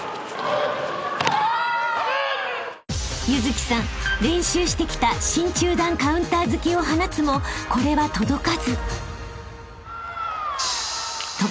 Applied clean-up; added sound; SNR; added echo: none; none; none; none.